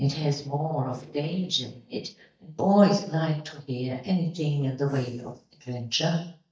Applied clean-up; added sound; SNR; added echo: neural mask model DeepFilterNet 3.